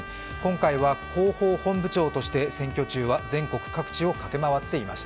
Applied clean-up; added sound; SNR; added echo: none; Trumpet; 14 dB; none.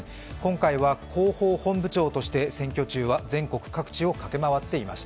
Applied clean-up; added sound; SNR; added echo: none; none; none; none.